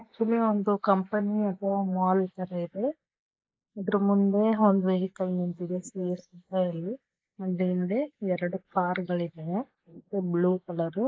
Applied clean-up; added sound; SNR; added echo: neural mask model Resemble Enhance denoiser.